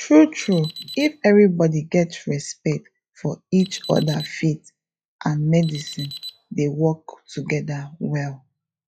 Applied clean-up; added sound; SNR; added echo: classical method log-MMSE.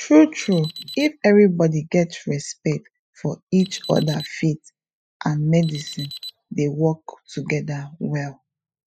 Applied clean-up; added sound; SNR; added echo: classical method spectral subtraction.